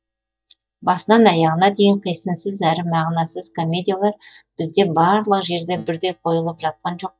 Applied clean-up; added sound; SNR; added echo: neural mask model DeepFilterNet 3.